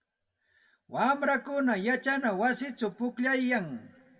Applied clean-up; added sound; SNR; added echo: none; none; none; reverberation time 1.3 s.